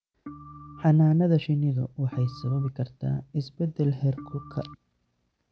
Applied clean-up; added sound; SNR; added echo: none; Organ; 19 dB; none.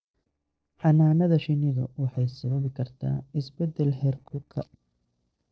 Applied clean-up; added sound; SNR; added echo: neural separator model SepFormer DNS4.